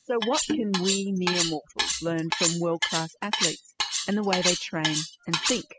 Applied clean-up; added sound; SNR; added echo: classical method spectral subtraction.